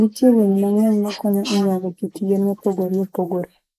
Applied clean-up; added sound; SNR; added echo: neural mask model Resemble Enhance denoiser.